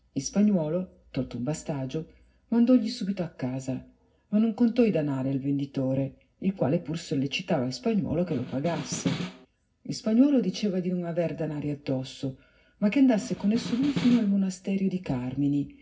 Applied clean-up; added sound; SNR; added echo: none; Snare drum; 8 dB; reverberation time 0.4 s.